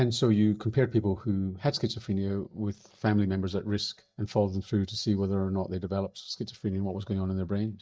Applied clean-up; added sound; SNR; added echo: neural mask model DeepFilterNet 3.